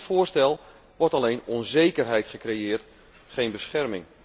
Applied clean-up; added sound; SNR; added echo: none; none; none; none.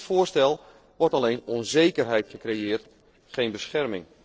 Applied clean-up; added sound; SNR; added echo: neural separator model SepFormer DNS4.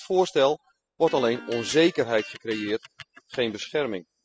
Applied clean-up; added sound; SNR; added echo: classical method spectral subtraction.